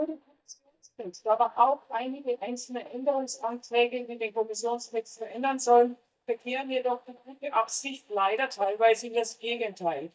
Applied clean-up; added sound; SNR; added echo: neural mask model DeepFilterNet 3.